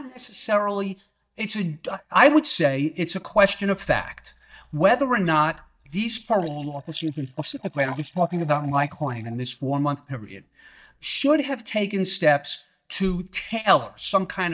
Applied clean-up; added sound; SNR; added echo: neural mask model DeepFilterNet 3.